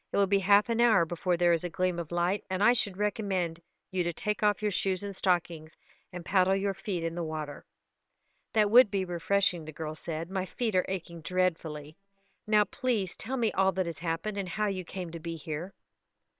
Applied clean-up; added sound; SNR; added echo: neural separator model SepFormer WHAM!.